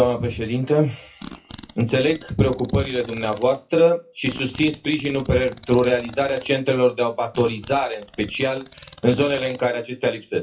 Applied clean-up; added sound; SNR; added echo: classical method WPE with log-MMSE.